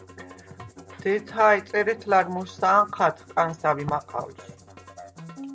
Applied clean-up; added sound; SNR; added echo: none; Musical instrument; 19 dB; none.